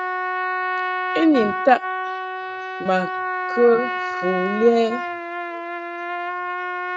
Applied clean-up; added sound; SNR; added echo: neural mask model RNNoise.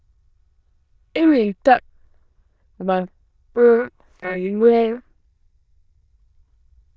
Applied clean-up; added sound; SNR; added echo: neural diffusion model UNIVERSE++.